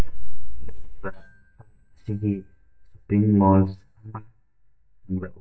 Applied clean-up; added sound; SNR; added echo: neural mask model DeepFilterNet 3.